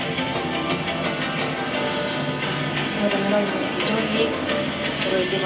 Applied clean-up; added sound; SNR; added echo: none; Trumpet; 15 dB; reverberation time 0.3 s.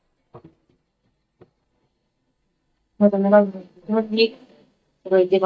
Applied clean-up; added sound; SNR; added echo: neural mask model DeepFilterNet 3.